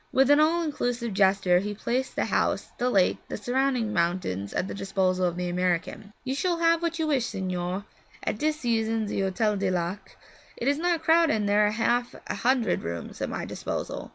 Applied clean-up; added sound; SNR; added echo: none; none; none; none.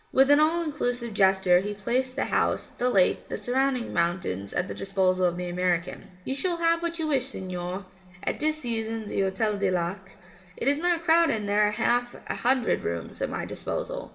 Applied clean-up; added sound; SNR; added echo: none; none; none; reverberation time 2.2 s.